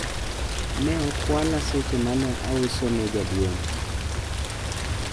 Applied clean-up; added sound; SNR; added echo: none; Rain; 4 dB; none.